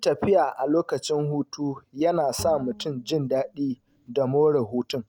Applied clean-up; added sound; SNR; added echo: none; Bowed string instrument; 19 dB; none.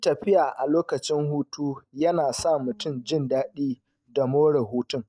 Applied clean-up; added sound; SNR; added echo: neural mask model DeepFilterNet 3.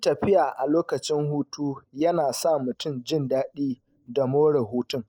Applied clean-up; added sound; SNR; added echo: neural mask model Resemble Enhance denoiser.